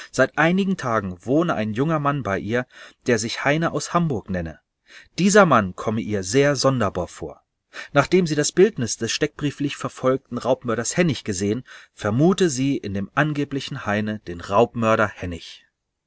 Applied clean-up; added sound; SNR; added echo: none; none; none; none.